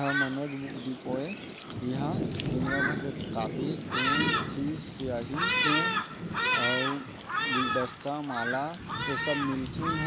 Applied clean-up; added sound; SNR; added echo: none; Thunderstorm; -3 dB; none.